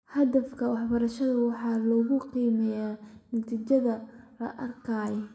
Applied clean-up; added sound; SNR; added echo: none; none; none; reverberation time 0.6 s.